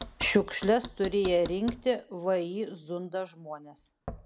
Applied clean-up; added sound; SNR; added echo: none; Knock; 15 dB; none.